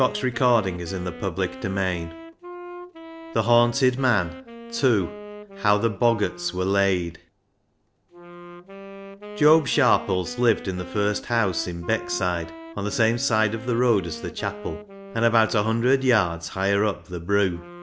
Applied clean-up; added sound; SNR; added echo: none; Wind instrument, woodwind instrument; 15 dB; none.